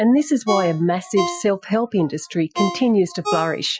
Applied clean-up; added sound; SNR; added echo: classical method Wiener filter.